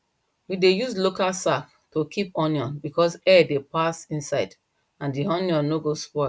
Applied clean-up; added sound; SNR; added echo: none; none; none; none.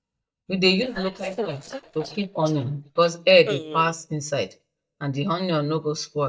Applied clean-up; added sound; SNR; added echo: neural mask model DeepFilterNet 3.